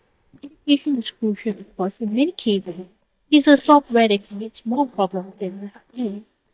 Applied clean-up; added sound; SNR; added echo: neural mask model DeepFilterNet 3.